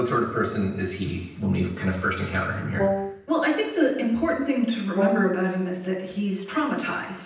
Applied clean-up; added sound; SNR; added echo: none; Wind instrument, woodwind instrument; 1 dB; reverberation time 0.9 s.